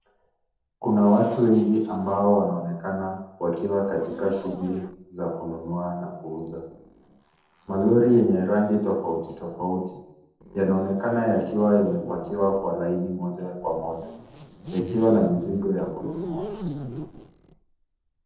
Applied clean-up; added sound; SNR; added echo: neural separator model SepFormer DNS4.